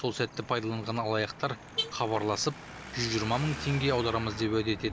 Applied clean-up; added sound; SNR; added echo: none; Traffic noise, roadway noise + Alarm / Car; 11 dB; none.